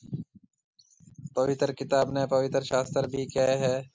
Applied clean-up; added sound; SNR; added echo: none; none; none; none.